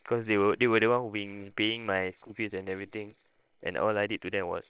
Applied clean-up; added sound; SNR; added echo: neural separator model SepFormer WHAM!.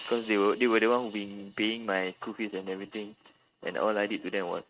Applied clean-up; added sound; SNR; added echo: neural mask model RNNoise.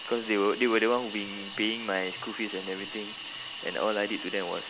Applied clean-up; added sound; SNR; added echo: none; Hiss; 11 dB; none.